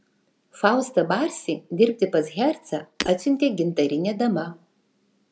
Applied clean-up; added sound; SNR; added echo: none; Shatter; 13 dB; none.